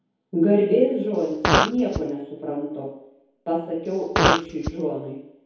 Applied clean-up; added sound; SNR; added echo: none; Fart; 0 dB; reverberation time 1.9 s.